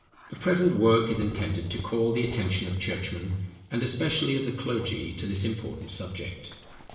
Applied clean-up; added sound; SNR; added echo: none; Dog; 18 dB; reverberation time 0.9 s.